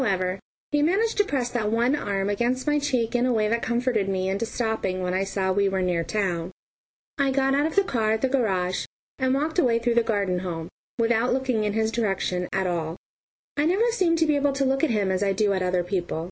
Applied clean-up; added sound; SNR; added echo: none; none; none; none.